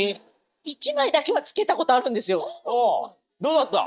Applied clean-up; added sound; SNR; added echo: neural mask model DeepFilterNet 3.